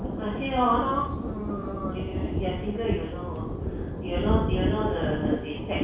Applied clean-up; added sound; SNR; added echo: none; Thunder; -1 dB; reverberation time 0.6 s.